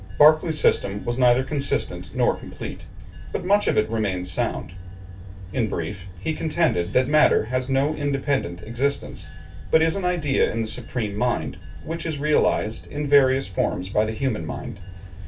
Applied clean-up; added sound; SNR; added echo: none; Bell / Train; 11 dB; reverberation time 0.2 s.